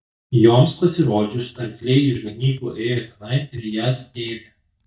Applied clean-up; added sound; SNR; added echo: neural mask model DeepFilterNet 3.